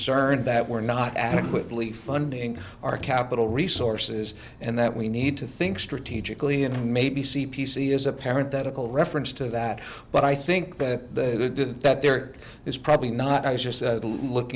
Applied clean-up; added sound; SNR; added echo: none; none; none; none.